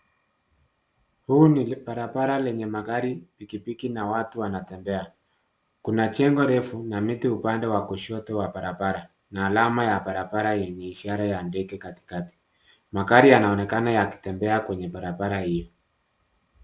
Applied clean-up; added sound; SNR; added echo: none; none; none; none.